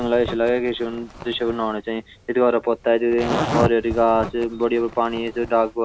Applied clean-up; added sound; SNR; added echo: none; Zipper (clothing); 10 dB; none.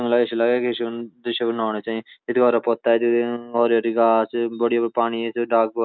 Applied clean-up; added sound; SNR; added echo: none; none; none; none.